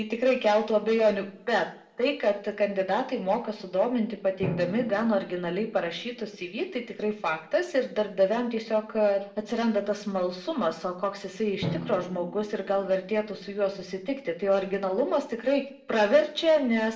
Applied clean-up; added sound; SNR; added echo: none; Drum; 17 dB; reverberation time 0.5 s.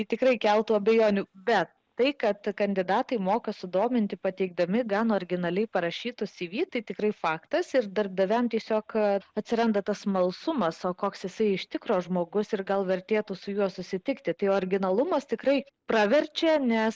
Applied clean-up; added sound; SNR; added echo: none; none; none; none.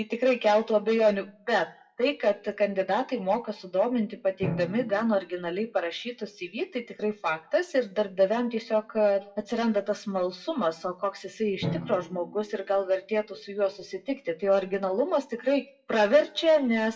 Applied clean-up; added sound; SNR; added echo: classical method WPE with log-MMSE.